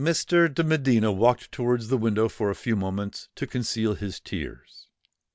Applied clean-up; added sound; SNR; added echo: none; none; none; none.